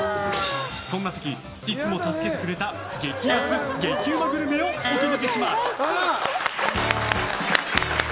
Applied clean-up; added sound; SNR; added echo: none; Guitar; 8 dB; none.